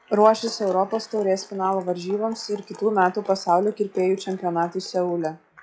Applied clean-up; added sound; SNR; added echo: classical method log-MMSE.